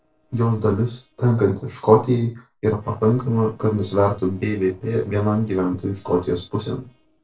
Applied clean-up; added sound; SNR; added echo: neural separator model SepFormer DNS4.